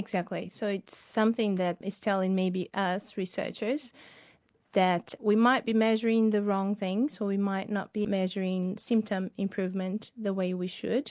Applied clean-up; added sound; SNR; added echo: none; none; none; none.